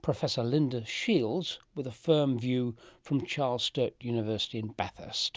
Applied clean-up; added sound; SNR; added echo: none; none; none; none.